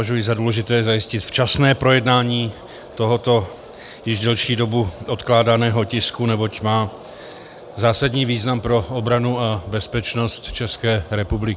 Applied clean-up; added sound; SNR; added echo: none; none; none; none.